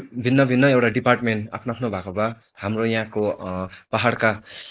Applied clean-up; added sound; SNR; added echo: neural mask model Resemble Enhance denoiser.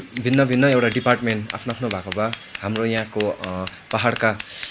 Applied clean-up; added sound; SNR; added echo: none; Scissors; 15 dB; none.